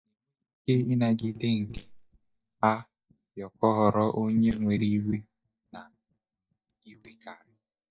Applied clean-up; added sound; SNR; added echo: neural mask model DeepFilterNet 3.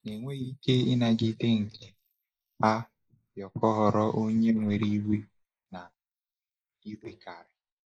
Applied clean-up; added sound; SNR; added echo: neural mask model Resemble Enhance denoiser.